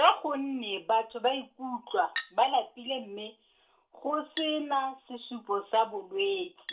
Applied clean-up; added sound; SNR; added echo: none; Chink, clink; 18 dB; reverberation time 0.3 s.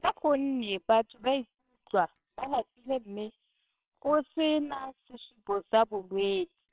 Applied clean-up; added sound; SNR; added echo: neural separator model SepFormer WHAMR!.